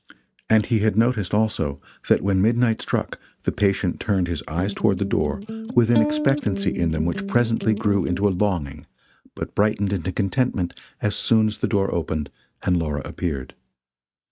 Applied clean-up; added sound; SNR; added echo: neural mask model RNNoise.